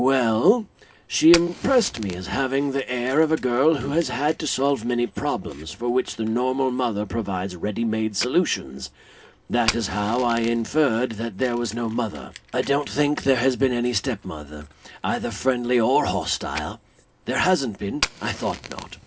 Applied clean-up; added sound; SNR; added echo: none; Fire; 16 dB; reverberation time 0.3 s.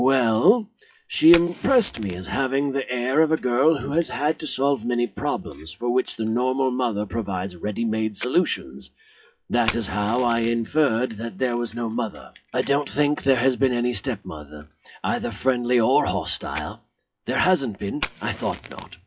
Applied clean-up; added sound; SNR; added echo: classical method WPE with log-MMSE.